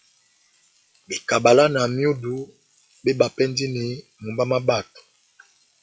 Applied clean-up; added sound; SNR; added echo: classical method log-MMSE.